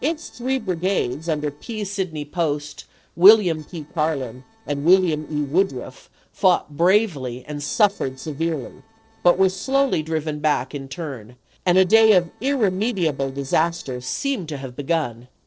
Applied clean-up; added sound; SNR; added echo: neural separator model SepFormer DNS4.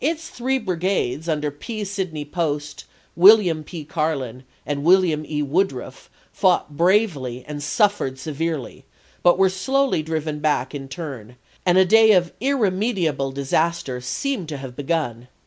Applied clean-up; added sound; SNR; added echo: none; none; none; none.